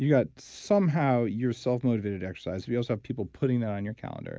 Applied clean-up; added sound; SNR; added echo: none; none; none; none.